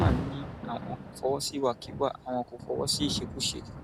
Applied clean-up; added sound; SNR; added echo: none; Rain; 3 dB; none.